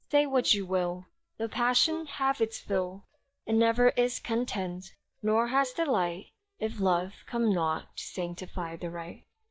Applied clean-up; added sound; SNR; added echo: neural mask model DeepFilterNet 3.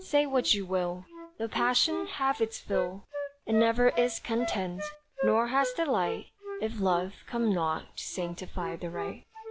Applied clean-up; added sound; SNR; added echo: none; Wind instrument, woodwind instrument; 9 dB; none.